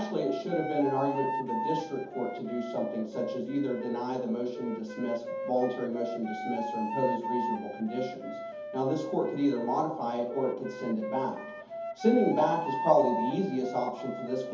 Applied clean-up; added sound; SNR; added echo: none; Wind instrument, woodwind instrument; 7 dB; reverberation time 0.6 s.